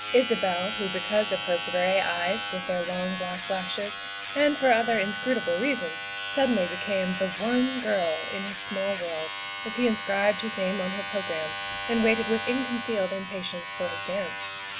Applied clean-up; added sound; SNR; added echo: none; Domestic sounds, home sounds; 4 dB; none.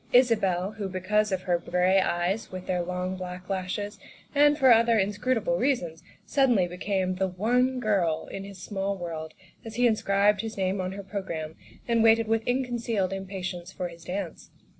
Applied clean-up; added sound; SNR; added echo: none; none; none; none.